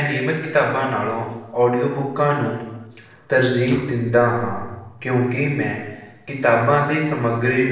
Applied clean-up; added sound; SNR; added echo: neural separator model SepFormer DNS4.